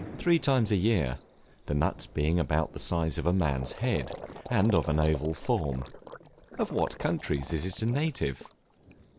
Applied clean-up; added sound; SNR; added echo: none; Thunder / Rain + Gurgling; 15 dB; none.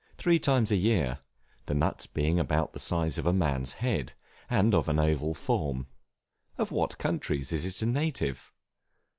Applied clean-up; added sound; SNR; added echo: none; none; none; none.